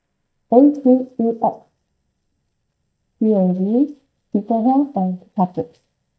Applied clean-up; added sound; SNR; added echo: neural mask model DeepFilterNet 3.